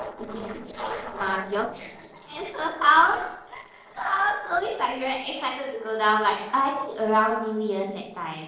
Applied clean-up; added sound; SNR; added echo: neural separator model SepFormer DNS4.